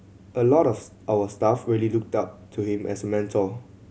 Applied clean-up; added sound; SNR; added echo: none; none; none; none.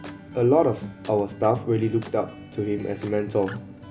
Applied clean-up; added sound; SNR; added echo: none; Acoustic guitar; 14 dB; none.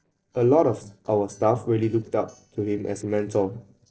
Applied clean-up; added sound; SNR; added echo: neural separator model SepFormer DNS4.